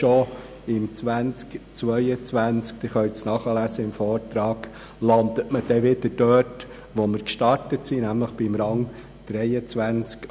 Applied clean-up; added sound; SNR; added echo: none; none; none; none.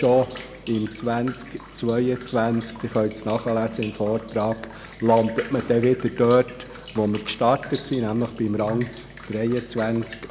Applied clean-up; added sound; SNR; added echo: none; Drip; 19 dB; none.